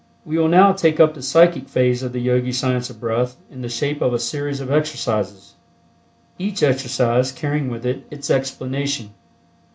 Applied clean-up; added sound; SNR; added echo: none; none; none; none.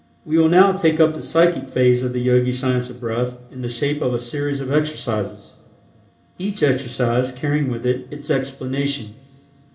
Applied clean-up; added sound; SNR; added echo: none; none; none; reverberation time 1.5 s.